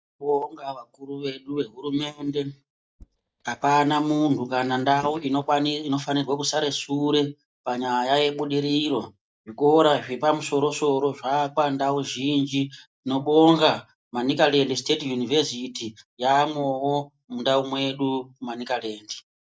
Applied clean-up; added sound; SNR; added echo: neural mask model DeepFilterNet 3.